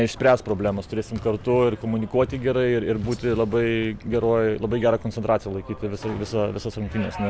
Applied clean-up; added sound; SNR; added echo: none; none; none; none.